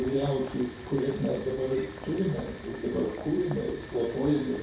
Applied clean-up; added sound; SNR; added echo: none; Boiling; 9 dB; reverberation time 0.6 s.